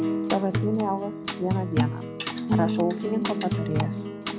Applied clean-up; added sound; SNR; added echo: none; Acoustic guitar; -2 dB; none.